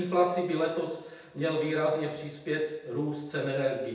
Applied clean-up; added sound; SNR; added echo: none; none; none; reverberation time 0.8 s.